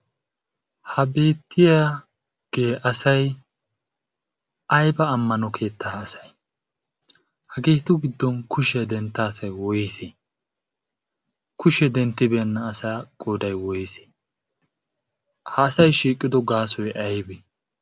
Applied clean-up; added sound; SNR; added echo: none; none; none; none.